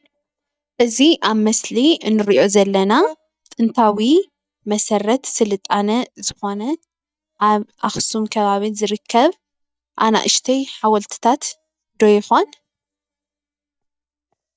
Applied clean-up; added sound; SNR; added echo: neural mask model DeepFilterNet 3.